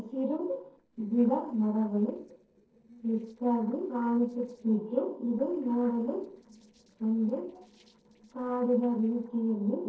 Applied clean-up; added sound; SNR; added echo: neural separator model SepFormer DNS4.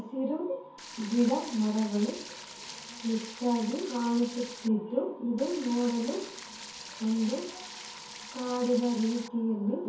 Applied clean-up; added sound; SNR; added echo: none; Stream; 14 dB; reverberation time 0.6 s.